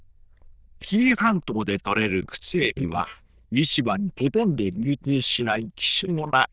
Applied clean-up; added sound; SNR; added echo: neural diffusion model UNIVERSE++.